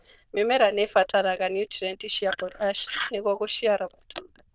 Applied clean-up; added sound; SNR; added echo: neural diffusion model UNIVERSE++.